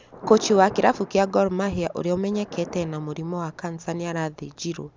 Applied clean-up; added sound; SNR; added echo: none; Thunder; 18 dB; none.